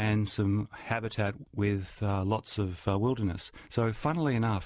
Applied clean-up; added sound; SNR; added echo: none; none; none; none.